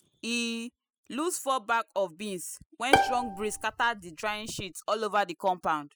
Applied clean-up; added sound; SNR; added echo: classical method spectral subtraction.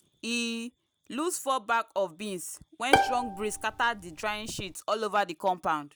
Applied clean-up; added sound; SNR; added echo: none; Bowed string instrument; -1 dB; none.